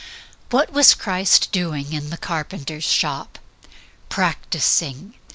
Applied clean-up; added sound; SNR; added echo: none; none; none; none.